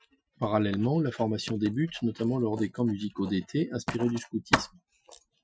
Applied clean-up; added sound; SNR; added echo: classical method Wiener filter.